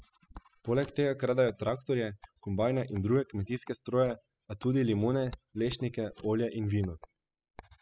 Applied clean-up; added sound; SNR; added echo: classical method spectral subtraction.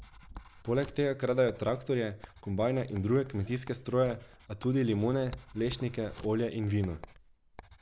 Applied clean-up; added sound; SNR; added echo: none; Writing; 19 dB; none.